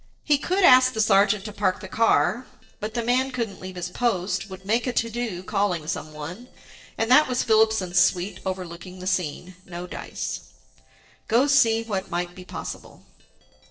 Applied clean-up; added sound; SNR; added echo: neural separator model SepFormer DNS4.